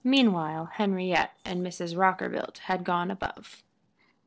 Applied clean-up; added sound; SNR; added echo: neural separator model SepFormer DNS4.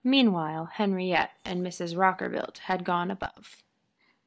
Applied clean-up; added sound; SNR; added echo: neural mask model DeepFilterNet 3.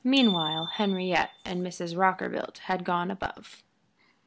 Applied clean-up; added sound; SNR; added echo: none; Bicycle bell; 10 dB; none.